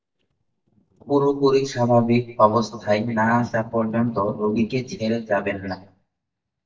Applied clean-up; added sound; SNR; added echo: neural mask model DeepFilterNet 3.